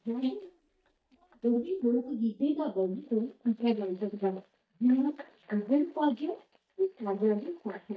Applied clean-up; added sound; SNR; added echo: neural mask model DeepFilterNet 3.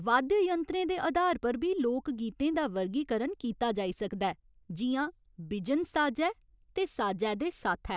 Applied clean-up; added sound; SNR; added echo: none; none; none; none.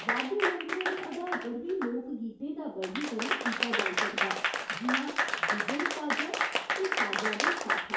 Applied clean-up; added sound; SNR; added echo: none; Applause / Crowd; -3 dB; reverberation time 2.2 s.